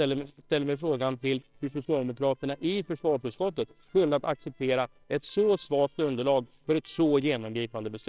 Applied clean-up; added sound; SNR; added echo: neural separator model SepFormer WHAMR!.